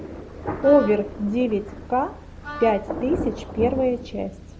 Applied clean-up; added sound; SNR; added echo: none; Wind instrument, woodwind instrument + Thunder; 10 dB; none.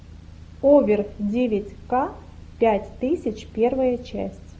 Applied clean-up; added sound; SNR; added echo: none; none; none; none.